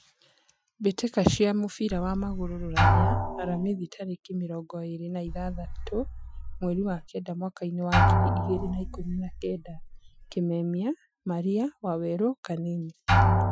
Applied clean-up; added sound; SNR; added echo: classical method Wiener filter.